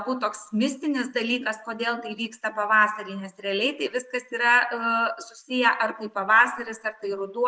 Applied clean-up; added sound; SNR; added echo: neural mask model Resemble Enhance denoiser.